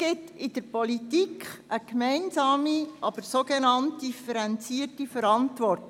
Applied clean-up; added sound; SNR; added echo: none; none; none; none.